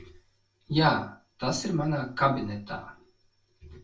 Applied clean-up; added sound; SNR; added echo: none; none; none; reverberation time 0.3 s.